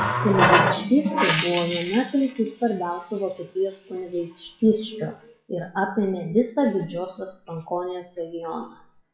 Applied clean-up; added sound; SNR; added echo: classical method WPE with log-MMSE.